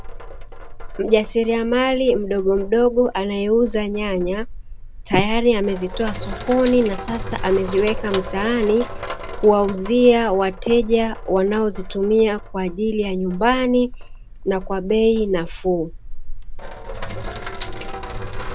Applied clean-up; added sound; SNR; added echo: none; Sink (filling or washing); 8 dB; none.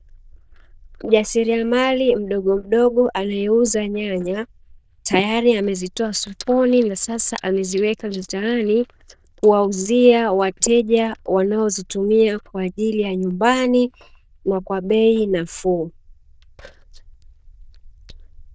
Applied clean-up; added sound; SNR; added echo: neural diffusion model UNIVERSE++.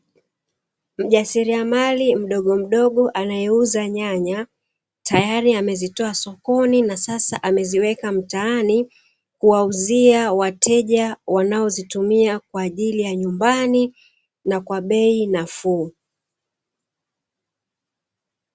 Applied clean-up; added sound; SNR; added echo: none; none; none; none.